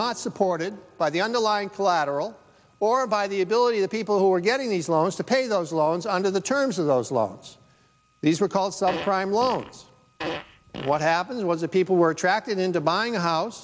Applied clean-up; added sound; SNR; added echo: none; Fart; 11 dB; none.